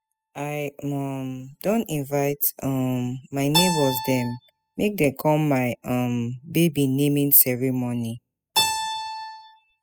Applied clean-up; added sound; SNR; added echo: classical method spectral subtraction.